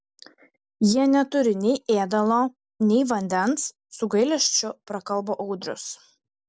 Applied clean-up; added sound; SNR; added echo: none; none; none; none.